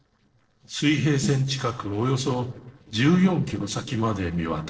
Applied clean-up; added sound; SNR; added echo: neural separator model SepFormer DNS4.